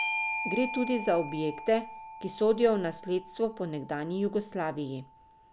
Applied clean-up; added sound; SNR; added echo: none; Bell / Doorbell; 9 dB; none.